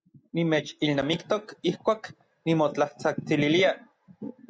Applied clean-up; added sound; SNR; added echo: none; none; none; none.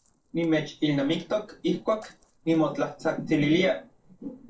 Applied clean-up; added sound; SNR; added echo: neural separator model SepFormer DNS4.